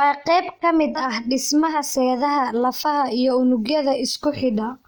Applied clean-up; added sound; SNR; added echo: neural mask model DeepFilterNet 3.